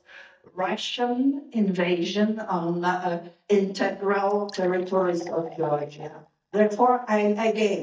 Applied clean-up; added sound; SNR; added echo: neural mask model DeepFilterNet 3.